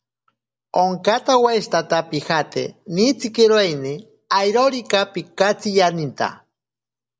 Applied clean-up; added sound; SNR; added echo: none; none; none; none.